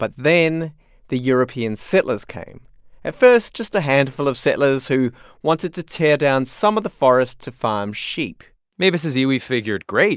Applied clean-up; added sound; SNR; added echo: none; none; none; none.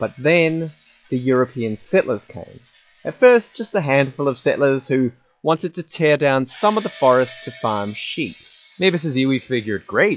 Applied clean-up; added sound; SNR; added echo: classical method log-MMSE.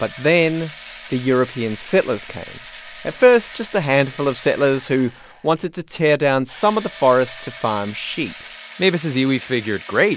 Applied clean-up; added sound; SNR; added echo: none; Engine / Drill; 17 dB; none.